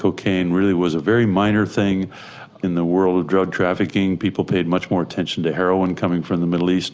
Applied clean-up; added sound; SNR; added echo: none; none; none; none.